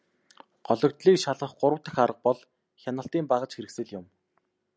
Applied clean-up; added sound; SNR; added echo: none; none; none; none.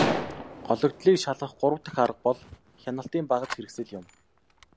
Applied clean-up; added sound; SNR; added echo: none; Gunshot, gunfire; 7 dB; none.